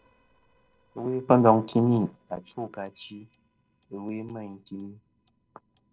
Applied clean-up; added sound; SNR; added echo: neural separator model SepFormer DNS4.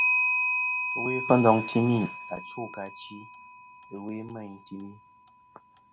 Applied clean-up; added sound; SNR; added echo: none; Clock; 3 dB; none.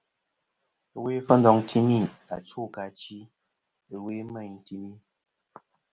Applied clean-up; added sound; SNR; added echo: none; none; none; none.